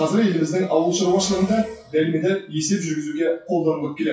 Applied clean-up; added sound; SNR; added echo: classical method WPE with log-MMSE.